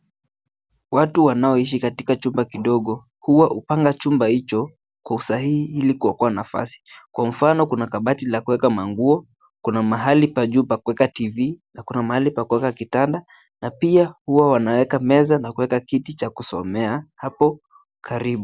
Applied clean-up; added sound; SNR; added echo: none; none; none; none.